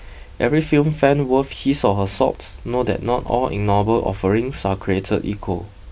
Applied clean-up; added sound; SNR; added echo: none; none; none; none.